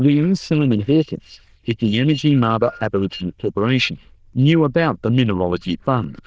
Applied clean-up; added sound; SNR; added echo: neural diffusion model UNIVERSE++.